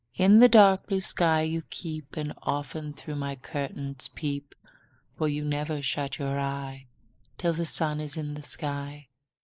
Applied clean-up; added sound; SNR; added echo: neural mask model Resemble Enhance denoiser.